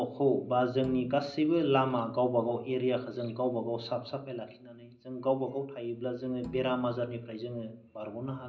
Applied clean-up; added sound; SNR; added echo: none; Bowed string instrument; 19 dB; reverberation time 0.5 s.